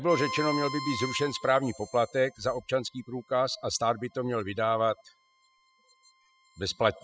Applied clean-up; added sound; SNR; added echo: classical method spectral subtraction.